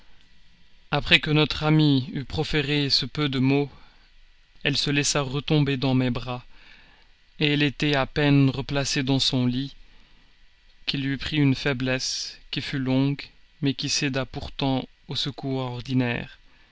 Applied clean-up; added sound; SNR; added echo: none; none; none; none.